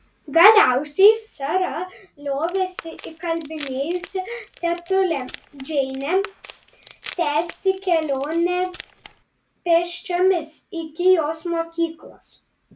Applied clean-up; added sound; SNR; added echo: none; Wood; 18 dB; none.